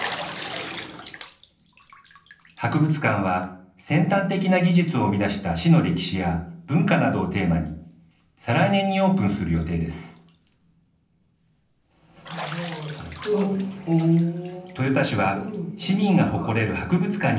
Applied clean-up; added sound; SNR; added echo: none; Bathtub (filling or washing); 19 dB; reverberation time 0.6 s.